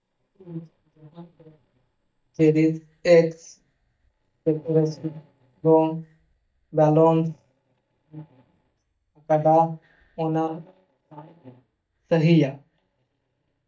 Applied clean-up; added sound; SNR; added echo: neural mask model DeepFilterNet 3.